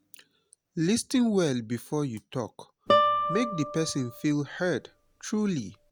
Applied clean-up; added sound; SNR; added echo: none; Guitar; 0 dB; none.